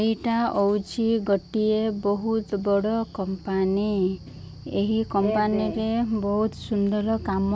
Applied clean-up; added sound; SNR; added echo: none; none; none; none.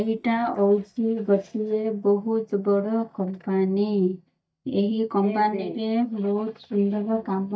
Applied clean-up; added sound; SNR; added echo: neural mask model DeepFilterNet 3.